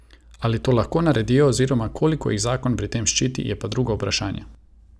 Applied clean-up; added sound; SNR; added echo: none; none; none; none.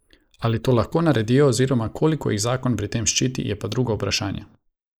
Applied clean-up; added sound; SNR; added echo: neural mask model Resemble Enhance denoiser.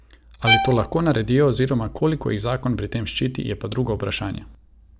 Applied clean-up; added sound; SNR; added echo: none; Bowed string instrument; 5 dB; none.